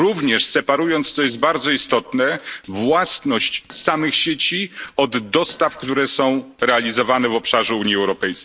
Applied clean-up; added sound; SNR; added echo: neural separator model SepFormer DNS4.